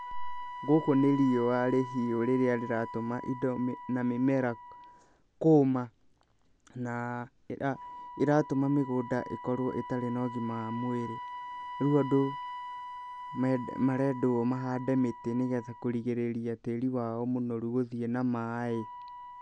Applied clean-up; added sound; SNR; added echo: none; Wind instrument, woodwind instrument; 13 dB; none.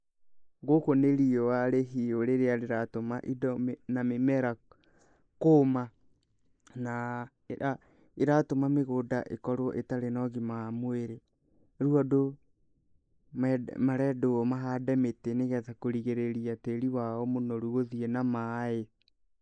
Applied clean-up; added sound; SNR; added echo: neural mask model Resemble Enhance denoiser.